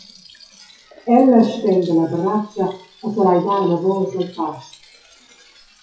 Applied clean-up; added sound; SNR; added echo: classical method WPE with log-MMSE.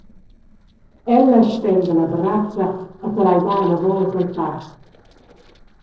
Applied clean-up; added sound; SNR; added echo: neural separator model SepFormer DNS4.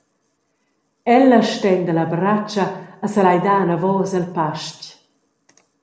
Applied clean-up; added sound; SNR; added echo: none; none; none; none.